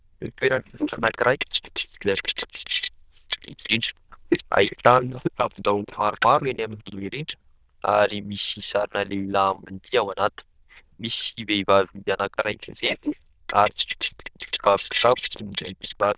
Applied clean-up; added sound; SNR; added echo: neural diffusion model UNIVERSE++.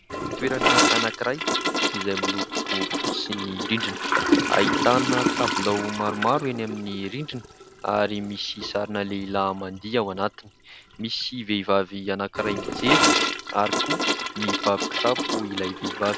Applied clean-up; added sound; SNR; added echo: none; Toilet flush / Gurgling; -1 dB; none.